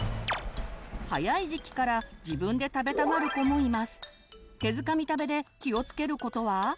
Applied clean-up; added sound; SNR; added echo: none; Thunder; 13 dB; none.